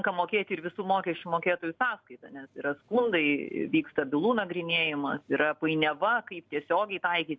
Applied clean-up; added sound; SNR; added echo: none; none; none; none.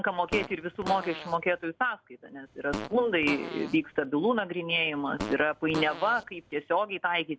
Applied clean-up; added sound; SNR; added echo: none; Fart; 11 dB; none.